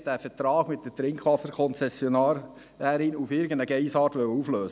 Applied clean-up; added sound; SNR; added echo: none; none; none; none.